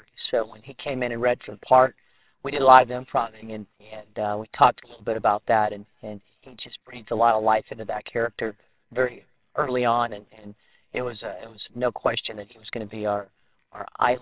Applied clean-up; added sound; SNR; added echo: neural separator model SepFormer WHAMR!.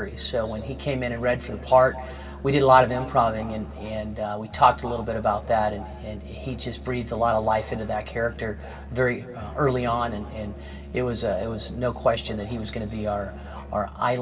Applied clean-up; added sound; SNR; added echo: none; Musical instrument; 14 dB; reverberation time 2.1 s.